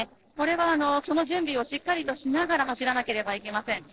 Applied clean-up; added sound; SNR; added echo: neural separator model SepFormer DNS4.